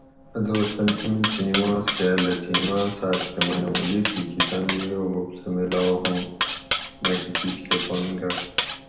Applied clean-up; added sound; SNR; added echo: none; Cutlery, silverware; 1 dB; reverberation time 0.7 s.